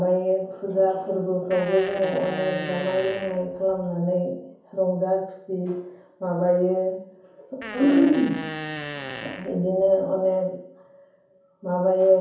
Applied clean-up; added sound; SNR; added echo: none; Fart; 11 dB; reverberation time 0.7 s.